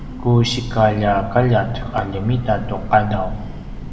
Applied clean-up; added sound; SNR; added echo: none; Train / Breathing; 10 dB; reverberation time 1.1 s.